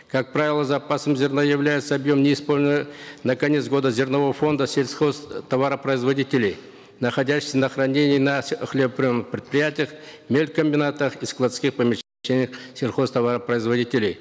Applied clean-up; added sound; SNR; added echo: none; none; none; none.